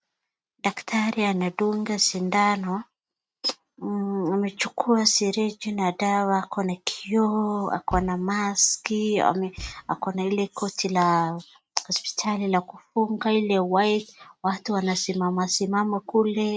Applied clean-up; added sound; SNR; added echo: neural mask model RNNoise.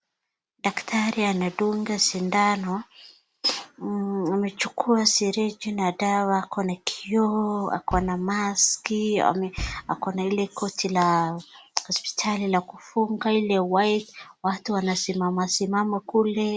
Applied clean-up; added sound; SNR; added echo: none; Bass drum; 12 dB; none.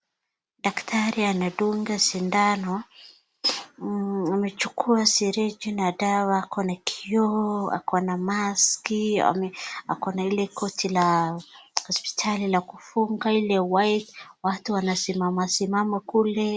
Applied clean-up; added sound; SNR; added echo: none; none; none; none.